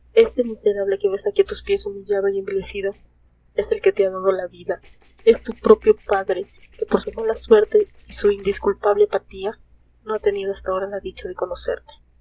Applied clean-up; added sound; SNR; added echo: neural separator model SepFormer DNS4.